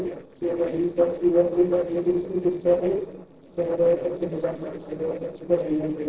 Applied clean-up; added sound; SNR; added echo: neural separator model SepFormer DNS4.